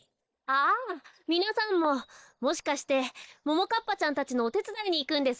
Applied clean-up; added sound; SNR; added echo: neural mask model DeepFilterNet 3.